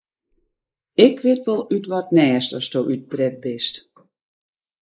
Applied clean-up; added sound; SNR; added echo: neural mask model Resemble Enhance denoiser.